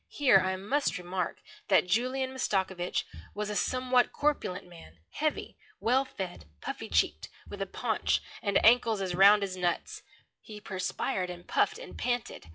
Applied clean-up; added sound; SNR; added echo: classical method log-MMSE.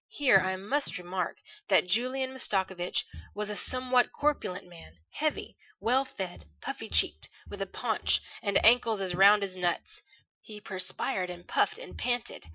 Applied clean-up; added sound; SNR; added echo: classical method Wiener filter.